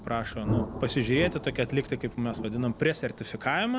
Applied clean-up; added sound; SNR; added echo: none; Thunder; 7 dB; none.